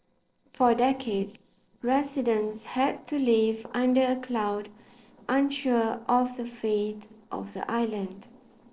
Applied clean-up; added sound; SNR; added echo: neural separator model SepFormer DNS4.